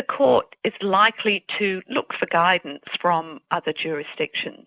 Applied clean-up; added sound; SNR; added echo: none; none; none; none.